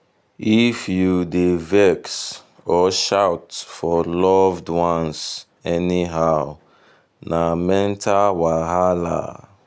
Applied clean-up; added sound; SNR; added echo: none; none; none; none.